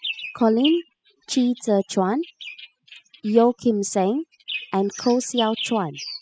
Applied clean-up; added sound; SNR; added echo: classical method spectral subtraction.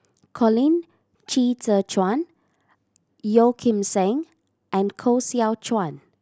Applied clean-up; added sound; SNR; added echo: none; none; none; none.